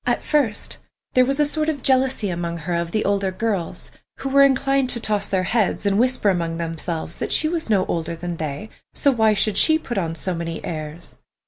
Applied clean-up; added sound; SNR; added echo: none; none; none; none.